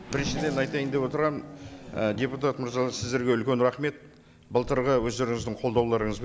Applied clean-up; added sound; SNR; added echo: none; Race car, auto racing / Accelerating, revving, vroom; 13 dB; none.